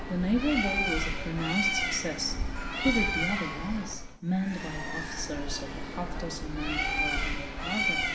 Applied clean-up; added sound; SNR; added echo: none; Bird; -1 dB; reverberation time 1.7 s.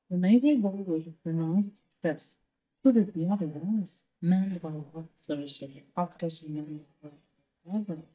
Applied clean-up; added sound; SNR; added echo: neural mask model DeepFilterNet 3.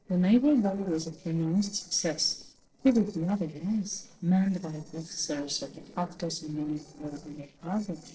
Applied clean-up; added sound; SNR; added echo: neural separator model SepFormer DNS4.